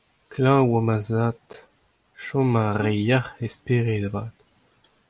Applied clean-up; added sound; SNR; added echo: none; Bowed string instrument; 18 dB; none.